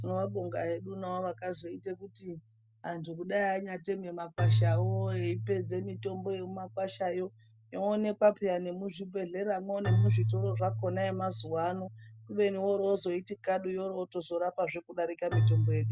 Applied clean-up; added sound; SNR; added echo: none; Keyboard (musical); 1 dB; none.